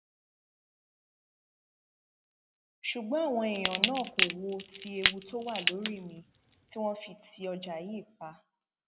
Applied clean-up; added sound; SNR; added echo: none; Crackle / Crushing; -4 dB; none.